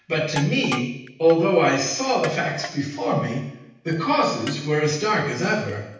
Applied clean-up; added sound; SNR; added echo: none; Crushing; 17 dB; reverberation time 0.9 s.